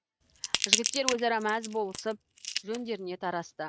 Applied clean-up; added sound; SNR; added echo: neural mask model RNNoise.